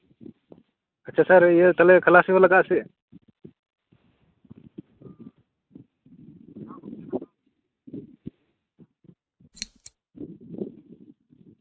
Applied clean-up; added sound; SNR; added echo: neural mask model RNNoise.